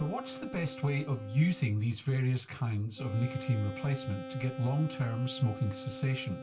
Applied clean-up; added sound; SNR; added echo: none; Wind instrument, woodwind instrument; 12 dB; reverberation time 0.2 s.